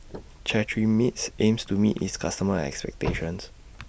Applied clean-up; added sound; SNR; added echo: none; Slam / Car; 14 dB; none.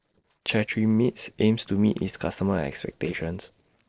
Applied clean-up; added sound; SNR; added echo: neural separator model SepFormer DNS4.